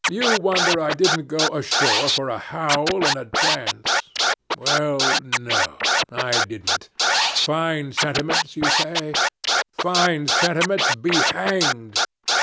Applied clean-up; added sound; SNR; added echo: none; Scratching (performance technique); -3 dB; none.